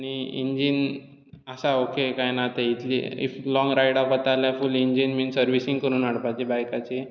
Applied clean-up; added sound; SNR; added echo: none; none; none; none.